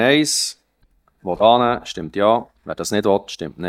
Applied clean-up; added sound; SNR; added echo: neural mask model DeepFilterNet 3.